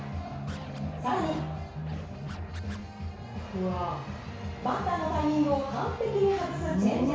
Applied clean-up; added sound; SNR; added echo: none; Scratching (performance technique); 19 dB; reverberation time 0.6 s.